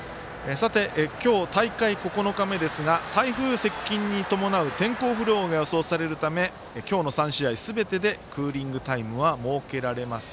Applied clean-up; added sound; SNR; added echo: none; Hiss; 17 dB; none.